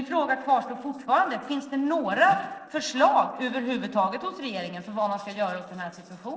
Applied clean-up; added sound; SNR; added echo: neural separator model SepFormer DNS4.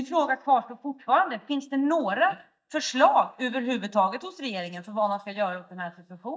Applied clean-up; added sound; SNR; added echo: neural mask model DeepFilterNet 3.